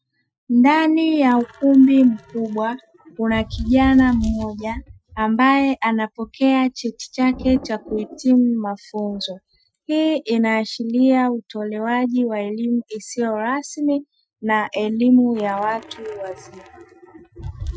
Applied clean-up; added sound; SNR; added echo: classical method Wiener filter.